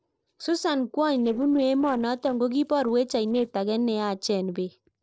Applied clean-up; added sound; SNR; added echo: neural separator model SepFormer DNS4.